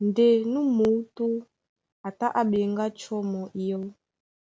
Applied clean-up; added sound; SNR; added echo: none; none; none; none.